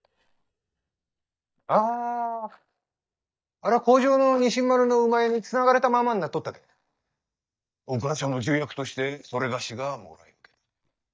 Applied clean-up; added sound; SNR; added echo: neural mask model DeepFilterNet 3.